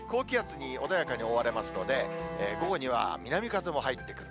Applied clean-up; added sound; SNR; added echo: none; Bowed string instrument; 10 dB; none.